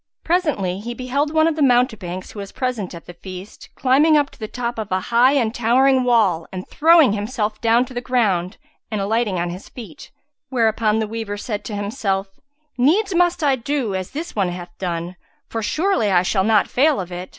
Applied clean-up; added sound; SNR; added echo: none; none; none; none.